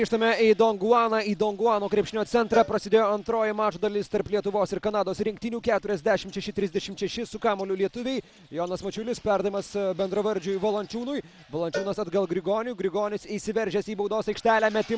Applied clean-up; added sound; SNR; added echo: none; Cowbell; 15 dB; none.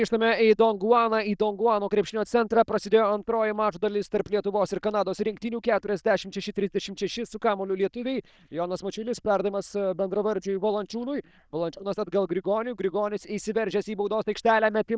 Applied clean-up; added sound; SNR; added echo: neural diffusion model UNIVERSE++.